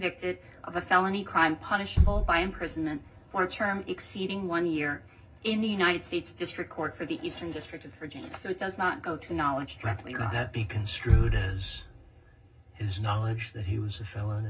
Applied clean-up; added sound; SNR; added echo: none; Bass drum; 4 dB; reverberation time 0.4 s.